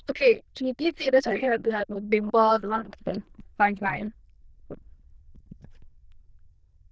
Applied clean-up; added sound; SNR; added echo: neural diffusion model UNIVERSE++.